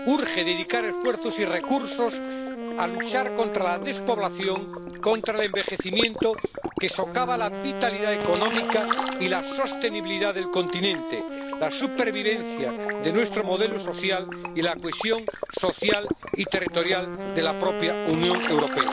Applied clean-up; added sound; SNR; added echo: none; Wind instrument, woodwind instrument + Liquid; 4 dB; none.